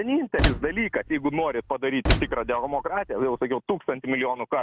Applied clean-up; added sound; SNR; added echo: none; Slam; 2 dB; none.